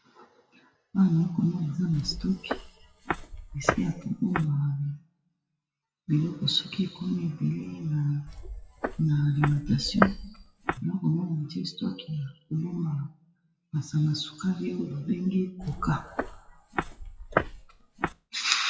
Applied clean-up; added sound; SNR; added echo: classical method WPE with log-MMSE.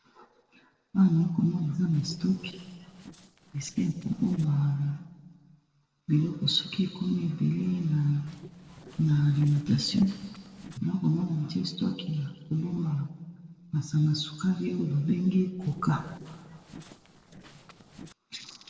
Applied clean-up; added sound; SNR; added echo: neural separator model SepFormer DNS4.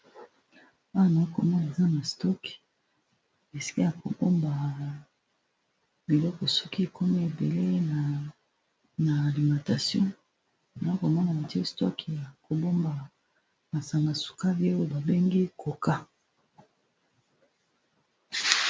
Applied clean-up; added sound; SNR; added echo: none; none; none; none.